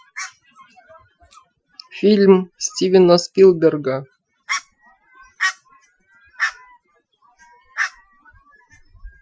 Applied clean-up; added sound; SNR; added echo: classical method Wiener filter.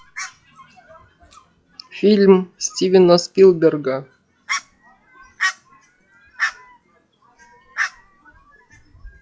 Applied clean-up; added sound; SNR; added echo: classical method log-MMSE.